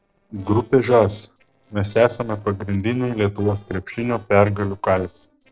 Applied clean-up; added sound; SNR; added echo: neural separator model SepFormer DNS4.